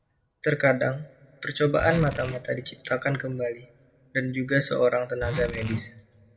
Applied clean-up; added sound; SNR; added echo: none; Zipper (clothing); 8 dB; reverberation time 0.9 s.